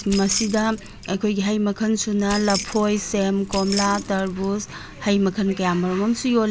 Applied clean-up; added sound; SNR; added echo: none; Keys jangling; 11 dB; none.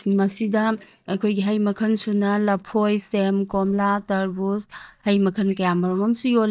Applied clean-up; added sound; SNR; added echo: neural mask model DeepFilterNet 3.